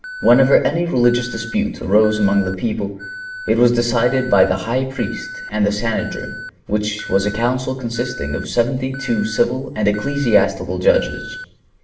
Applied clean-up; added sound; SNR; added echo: none; Alarm; 15 dB; reverberation time 0.6 s.